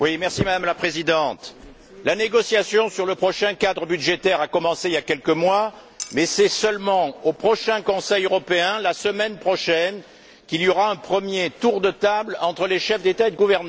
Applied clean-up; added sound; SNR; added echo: none; Glass; 19 dB; none.